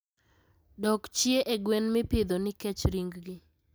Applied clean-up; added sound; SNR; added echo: none; none; none; none.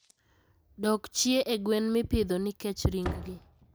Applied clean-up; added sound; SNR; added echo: none; Slam; 15 dB; none.